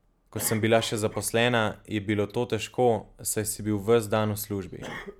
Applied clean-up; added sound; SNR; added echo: none; Cough; 19 dB; none.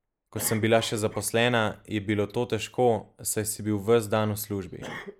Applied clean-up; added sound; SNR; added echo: neural mask model Resemble Enhance denoiser.